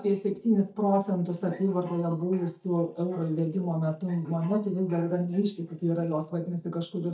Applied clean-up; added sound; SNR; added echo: neural mask model DeepFilterNet 3.